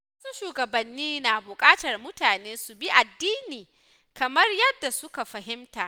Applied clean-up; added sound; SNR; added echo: none; none; none; none.